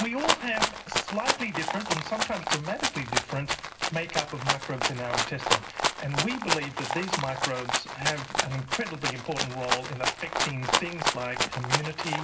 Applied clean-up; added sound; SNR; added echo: none; Rattle (instrument); -3 dB; reverberation time 0.4 s.